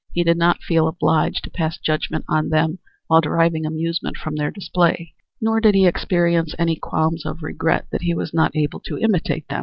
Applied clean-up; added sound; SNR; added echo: none; none; none; none.